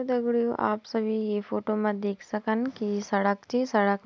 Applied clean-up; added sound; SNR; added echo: none; none; none; none.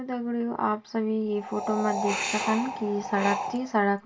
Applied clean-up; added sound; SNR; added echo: none; Wind; 5 dB; reverberation time 0.2 s.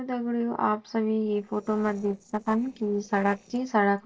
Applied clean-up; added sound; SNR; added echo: neural separator model SepFormer DNS4.